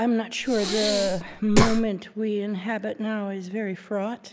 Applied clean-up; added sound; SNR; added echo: none; Breathing; -2 dB; none.